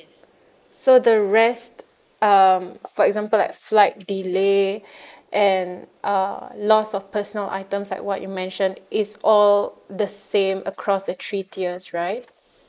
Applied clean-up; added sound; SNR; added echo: neural mask model Resemble Enhance denoiser.